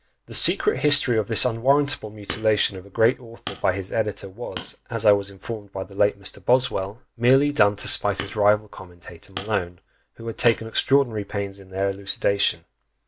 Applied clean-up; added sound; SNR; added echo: none; Hammer; 16 dB; none.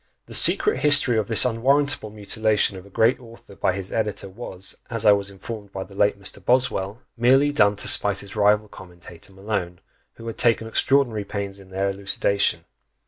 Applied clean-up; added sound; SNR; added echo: none; none; none; none.